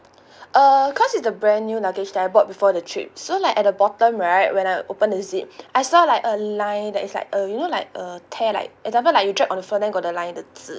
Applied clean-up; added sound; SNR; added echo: none; none; none; none.